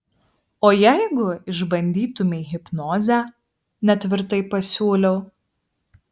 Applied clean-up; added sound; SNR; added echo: none; none; none; none.